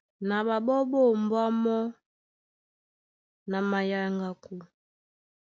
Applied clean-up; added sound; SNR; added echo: none; none; none; none.